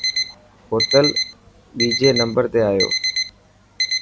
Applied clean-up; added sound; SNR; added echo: none; Alarm; 2 dB; none.